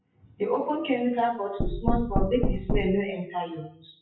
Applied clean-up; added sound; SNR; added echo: classical method WPE with log-MMSE.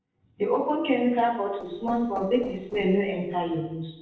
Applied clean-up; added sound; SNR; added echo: neural separator model SepFormer DNS4.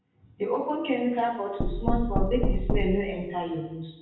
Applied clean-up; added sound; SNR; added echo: none; Knock; -2 dB; reverberation time 0.9 s.